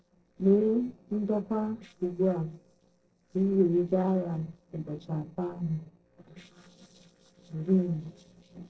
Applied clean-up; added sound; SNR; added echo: neural separator model SepFormer DNS4.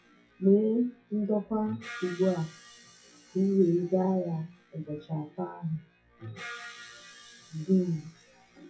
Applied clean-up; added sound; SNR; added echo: classical method WPE with log-MMSE.